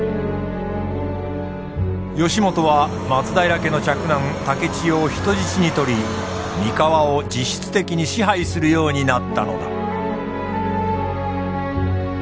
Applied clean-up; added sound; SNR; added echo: none; none; none; none.